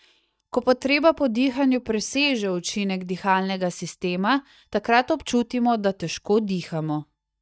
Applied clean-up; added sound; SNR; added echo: neural mask model DeepFilterNet 3.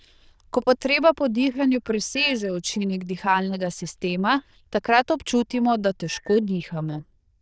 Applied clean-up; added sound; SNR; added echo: neural diffusion model UNIVERSE++.